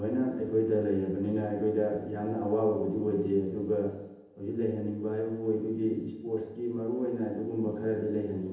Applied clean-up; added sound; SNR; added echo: none; none; none; reverberation time 0.9 s.